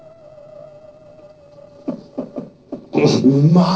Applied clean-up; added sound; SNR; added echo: neural separator model SepFormer DNS4.